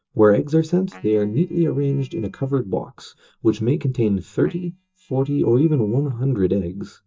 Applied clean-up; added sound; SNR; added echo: neural mask model DeepFilterNet 3.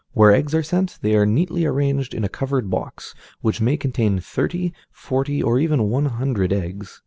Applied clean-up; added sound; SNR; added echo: none; none; none; none.